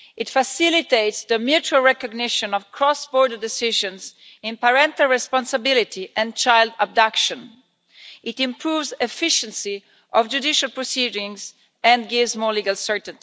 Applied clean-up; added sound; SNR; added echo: none; none; none; none.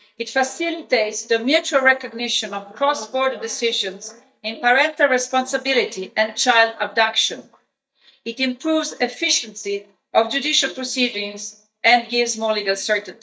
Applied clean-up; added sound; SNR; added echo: neural mask model DeepFilterNet 3.